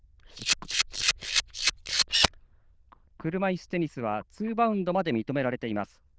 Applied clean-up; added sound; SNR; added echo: neural diffusion model UNIVERSE++.